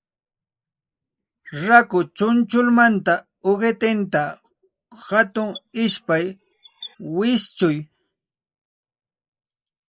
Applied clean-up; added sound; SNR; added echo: neural mask model Resemble Enhance denoiser.